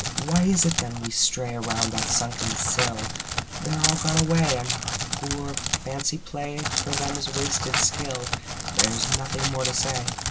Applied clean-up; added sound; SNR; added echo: none; Crackle; 0 dB; none.